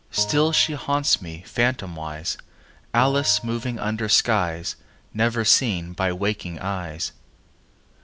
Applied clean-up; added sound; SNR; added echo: none; Bell; 18 dB; none.